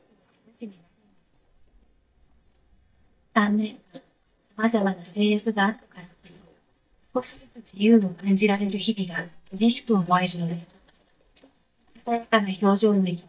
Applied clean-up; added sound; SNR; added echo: neural mask model DeepFilterNet 3.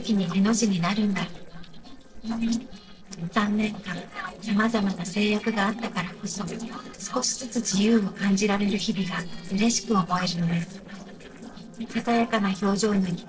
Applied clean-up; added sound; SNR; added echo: neural separator model SepFormer DNS4.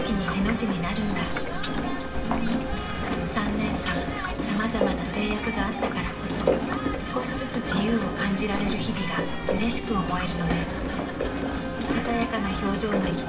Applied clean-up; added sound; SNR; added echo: none; Rain; 0 dB; reverberation time 0.7 s.